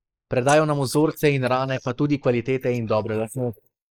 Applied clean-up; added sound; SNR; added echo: neural mask model Resemble Enhance denoiser.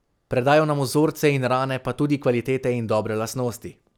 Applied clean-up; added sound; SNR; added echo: none; none; none; none.